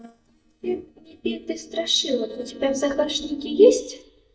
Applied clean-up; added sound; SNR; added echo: neural mask model DeepFilterNet 3.